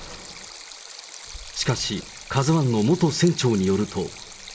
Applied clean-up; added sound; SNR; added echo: none; Stream; 16 dB; reverberation time 0.2 s.